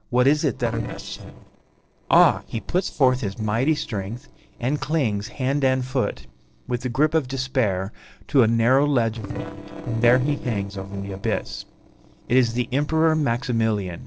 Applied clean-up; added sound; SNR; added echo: neural separator model SepFormer DNS4.